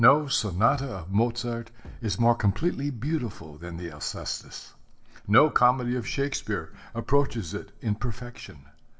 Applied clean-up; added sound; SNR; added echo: none; Bass drum; 20 dB; reverberation time 0.5 s.